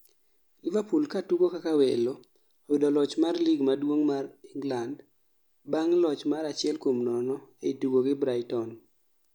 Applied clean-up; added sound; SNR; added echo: none; none; none; none.